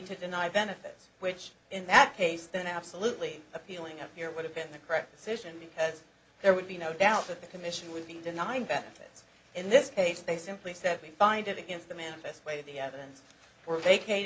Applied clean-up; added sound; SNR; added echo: none; none; none; none.